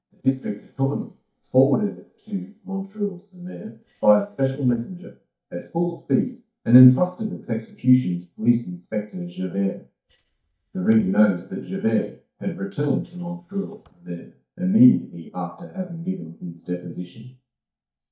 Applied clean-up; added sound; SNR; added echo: neural mask model DeepFilterNet 3.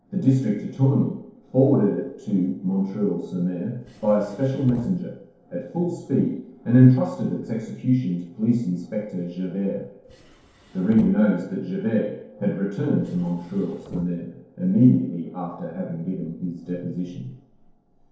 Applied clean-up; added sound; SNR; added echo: neural separator model SepFormer DNS4.